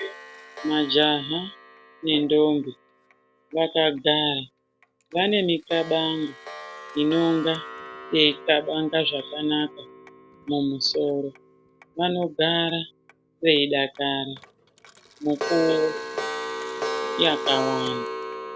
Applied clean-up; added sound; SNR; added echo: none; Clock; 11 dB; none.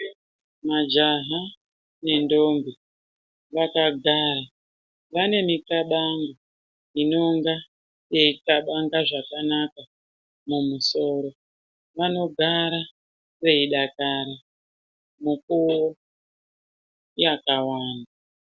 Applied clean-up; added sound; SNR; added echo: none; none; none; none.